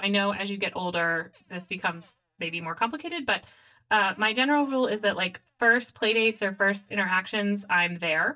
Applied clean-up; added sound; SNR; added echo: neural mask model DeepFilterNet 3.